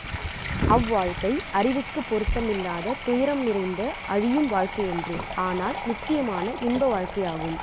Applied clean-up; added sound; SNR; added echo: none; Sink (filling or washing) / Water tap, faucet; 7 dB; none.